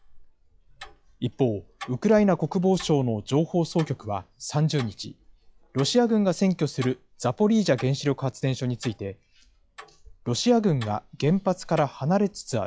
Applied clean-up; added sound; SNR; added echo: classical method log-MMSE.